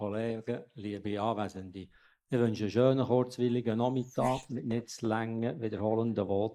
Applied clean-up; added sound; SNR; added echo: neural mask model Resemble Enhance denoiser.